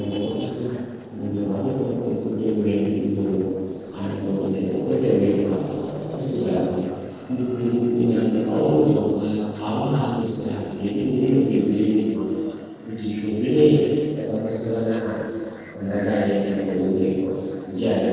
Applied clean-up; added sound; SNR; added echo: neural separator model SepFormer DNS4.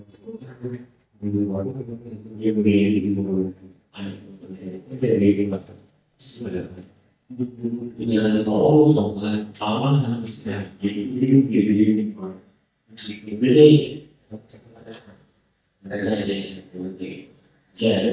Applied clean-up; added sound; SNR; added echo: neural mask model DeepFilterNet 3.